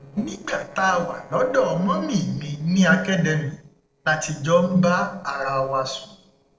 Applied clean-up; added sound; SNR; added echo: neural separator model SepFormer DNS4.